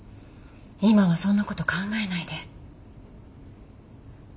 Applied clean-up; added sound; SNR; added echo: none; none; none; none.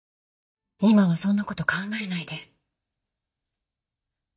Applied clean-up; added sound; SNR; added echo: neural mask model DeepFilterNet 3.